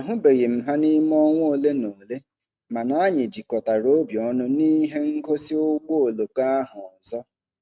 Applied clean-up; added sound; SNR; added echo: none; none; none; none.